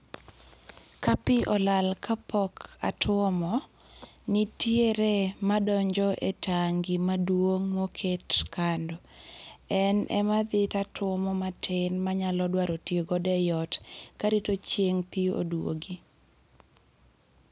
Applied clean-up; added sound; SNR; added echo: none; none; none; none.